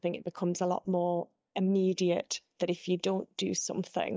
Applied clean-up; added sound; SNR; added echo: neural mask model DeepFilterNet 3.